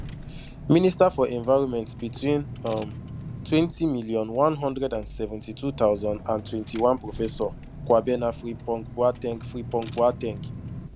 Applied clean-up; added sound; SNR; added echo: none; Engine / Car; 12 dB; none.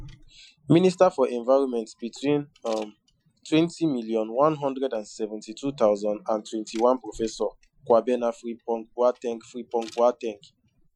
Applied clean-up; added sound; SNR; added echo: classical method Wiener filter.